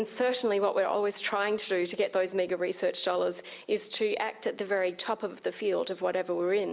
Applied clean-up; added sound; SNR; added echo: none; none; none; none.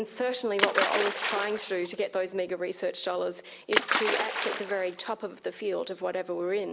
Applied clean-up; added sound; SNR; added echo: none; Splash, splatter; 1 dB; none.